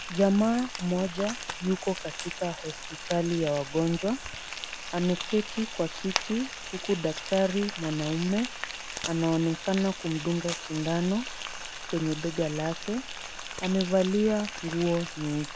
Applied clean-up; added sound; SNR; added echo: none; Frying (food); 9 dB; none.